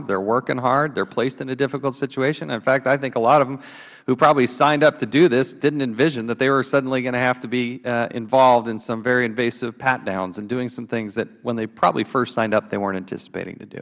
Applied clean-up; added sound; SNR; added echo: none; none; none; none.